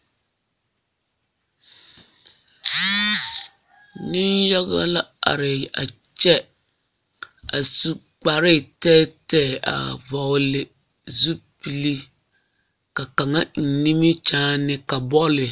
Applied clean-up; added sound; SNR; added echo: none; none; none; none.